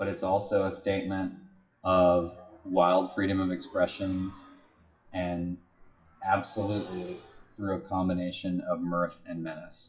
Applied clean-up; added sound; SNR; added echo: classical method WPE with log-MMSE.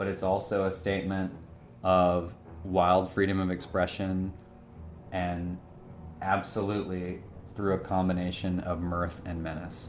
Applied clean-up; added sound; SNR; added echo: none; none; none; none.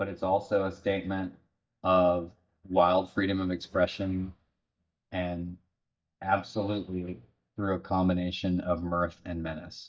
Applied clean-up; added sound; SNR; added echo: neural mask model DeepFilterNet 3.